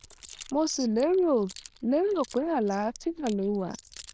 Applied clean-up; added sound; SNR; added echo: neural diffusion model UNIVERSE++.